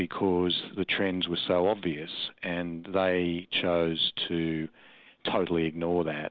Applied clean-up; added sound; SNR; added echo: none; none; none; none.